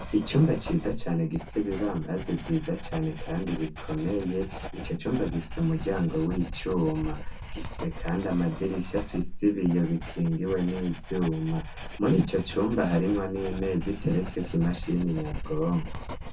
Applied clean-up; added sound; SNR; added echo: none; Writing; 8 dB; reverberation time 0.3 s.